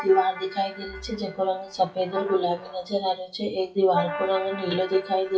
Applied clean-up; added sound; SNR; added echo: classical method WPE with log-MMSE.